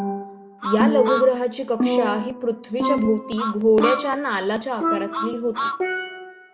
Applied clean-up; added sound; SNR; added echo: none; Truck + Percussion; 3 dB; none.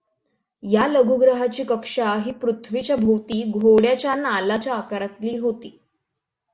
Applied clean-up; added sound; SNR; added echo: none; none; none; none.